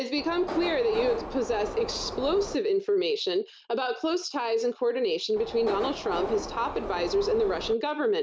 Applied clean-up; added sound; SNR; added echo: none; Subway, metro, underground; 8 dB; none.